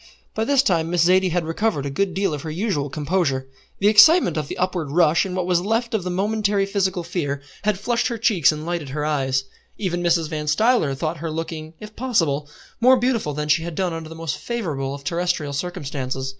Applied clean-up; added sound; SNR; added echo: none; none; none; none.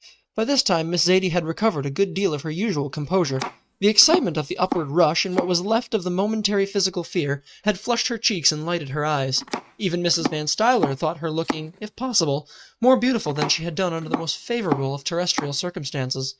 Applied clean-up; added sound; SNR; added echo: neural mask model RNNoise.